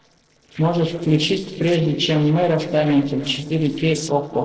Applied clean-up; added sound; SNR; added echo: neural separator model SepFormer DNS4.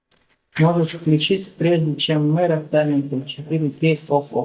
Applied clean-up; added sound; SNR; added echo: neural mask model DeepFilterNet 3.